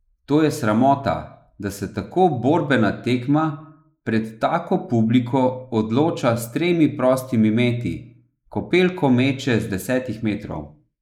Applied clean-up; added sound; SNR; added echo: neural mask model Resemble Enhance denoiser.